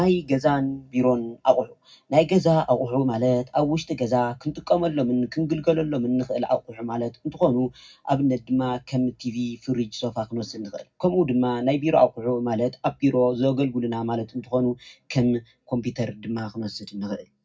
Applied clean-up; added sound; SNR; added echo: none; none; none; reverberation time 0.4 s.